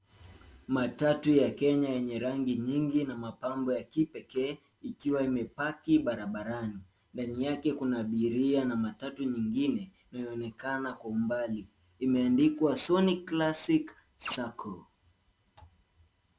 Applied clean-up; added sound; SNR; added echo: none; none; none; none.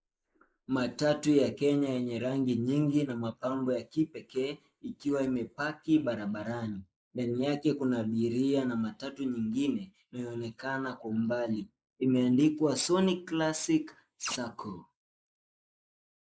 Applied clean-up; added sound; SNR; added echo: neural mask model Resemble Enhance denoiser.